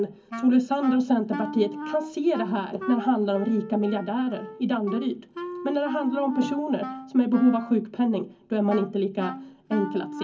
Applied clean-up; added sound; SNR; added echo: none; Wind instrument, woodwind instrument; 12 dB; reverberation time 0.3 s.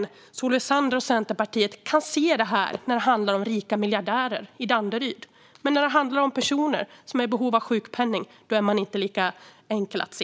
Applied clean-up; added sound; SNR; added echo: none; none; none; none.